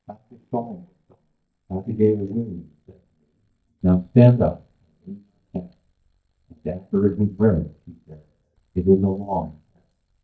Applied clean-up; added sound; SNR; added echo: neural mask model DeepFilterNet 3.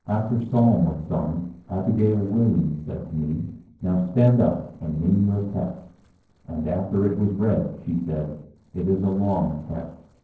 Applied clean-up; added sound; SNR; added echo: neural separator model SepFormer DNS4.